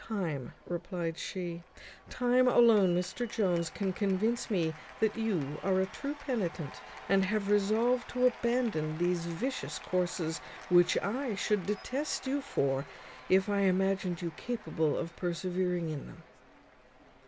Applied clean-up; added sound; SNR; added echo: none; Applause / Cheering; 19 dB; none.